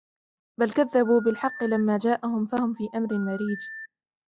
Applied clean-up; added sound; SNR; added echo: classical method log-MMSE.